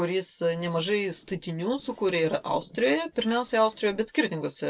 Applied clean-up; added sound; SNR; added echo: neural separator model SepFormer DNS4.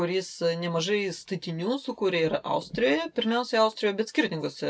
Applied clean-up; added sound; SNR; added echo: none; none; none; none.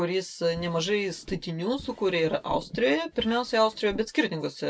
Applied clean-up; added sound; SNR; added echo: none; Drawer open or close; 17 dB; none.